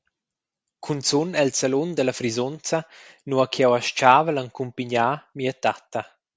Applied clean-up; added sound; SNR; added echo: none; none; none; none.